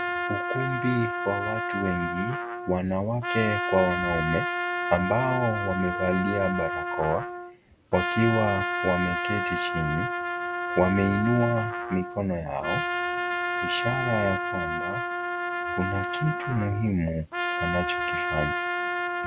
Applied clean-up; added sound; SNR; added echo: none; Trumpet; 1 dB; none.